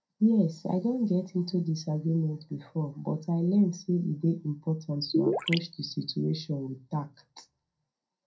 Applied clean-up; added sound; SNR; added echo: none; Gurgling; -1 dB; reverberation time 0.2 s.